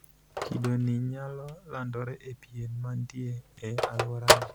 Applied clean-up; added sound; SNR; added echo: none; Telephone; -2 dB; none.